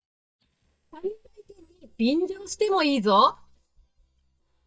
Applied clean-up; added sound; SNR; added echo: neural mask model DeepFilterNet 3.